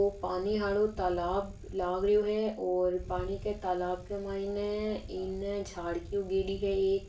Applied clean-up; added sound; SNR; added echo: none; Bicycle; 13 dB; reverberation time 0.3 s.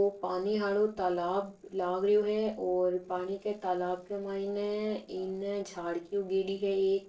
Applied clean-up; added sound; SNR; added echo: neural separator model SepFormer DNS4.